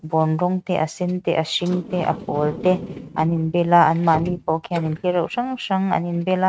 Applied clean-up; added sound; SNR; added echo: neural mask model RNNoise.